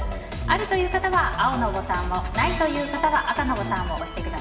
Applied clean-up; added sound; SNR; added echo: none; Brass instrument; 13 dB; reverberation time 2.6 s.